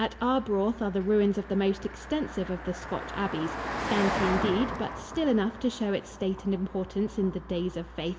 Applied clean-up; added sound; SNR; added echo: none; Car passing by; 8 dB; reverberation time 1.1 s.